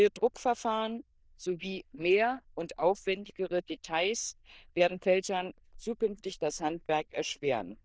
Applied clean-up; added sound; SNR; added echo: neural diffusion model UNIVERSE++.